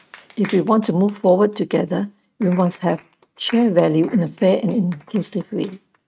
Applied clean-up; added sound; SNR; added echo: neural mask model RNNoise.